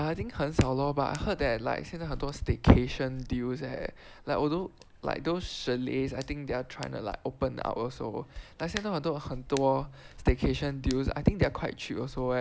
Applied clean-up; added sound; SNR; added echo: none; Hands; 15 dB; none.